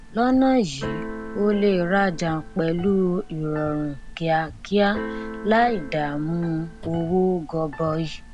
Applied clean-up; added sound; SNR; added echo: none; Keyboard (musical); 12 dB; none.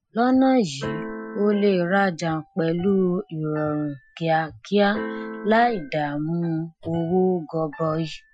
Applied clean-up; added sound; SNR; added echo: classical method Wiener filter.